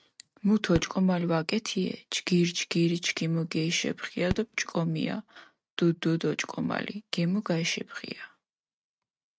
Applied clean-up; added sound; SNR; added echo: neural mask model RNNoise.